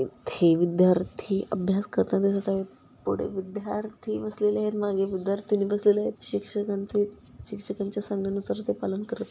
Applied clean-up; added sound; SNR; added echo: none; none; none; none.